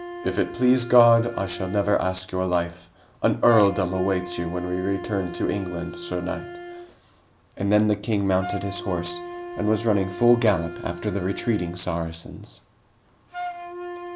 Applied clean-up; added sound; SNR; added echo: none; Wind instrument, woodwind instrument; 12 dB; none.